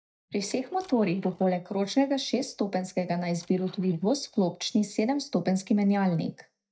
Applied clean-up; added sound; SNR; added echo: neural mask model DeepFilterNet 3.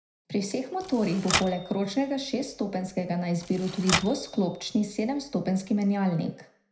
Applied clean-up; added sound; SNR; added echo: none; Typewriter; 8 dB; reverberation time 0.5 s.